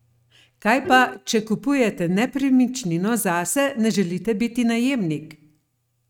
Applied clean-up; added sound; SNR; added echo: neural mask model RNNoise.